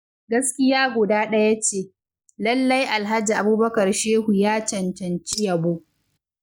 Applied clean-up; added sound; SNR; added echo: neural mask model DeepFilterNet 3.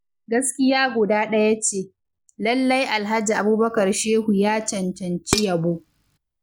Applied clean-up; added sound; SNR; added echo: none; Dishes, pots, and pans; 6 dB; none.